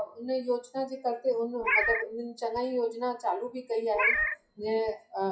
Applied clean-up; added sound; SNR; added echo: classical method WPE with log-MMSE.